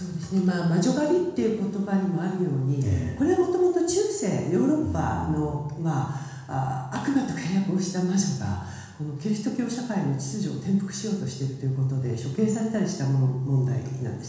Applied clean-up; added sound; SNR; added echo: none; none; none; reverberation time 1.1 s.